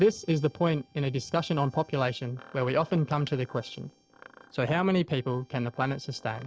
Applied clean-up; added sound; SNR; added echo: neural separator model SepFormer DNS4.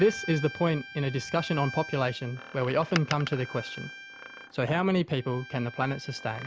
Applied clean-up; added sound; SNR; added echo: none; Bowed string instrument + Door; 13 dB; none.